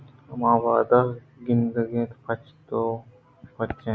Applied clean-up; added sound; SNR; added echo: none; none; none; none.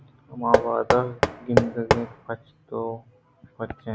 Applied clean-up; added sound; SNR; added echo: none; Knock; -4 dB; none.